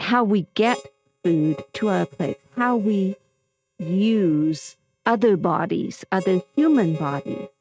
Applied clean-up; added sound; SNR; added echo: neural mask model RNNoise.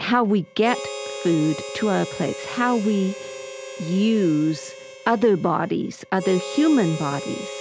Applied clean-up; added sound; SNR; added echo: none; Harmonica; 12 dB; none.